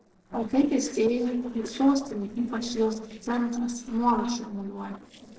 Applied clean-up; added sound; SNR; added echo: neural separator model SepFormer DNS4.